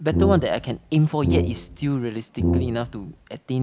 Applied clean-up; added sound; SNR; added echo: none; Brass instrument; 2 dB; none.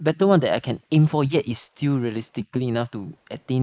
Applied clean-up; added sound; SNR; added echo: neural mask model Resemble Enhance denoiser.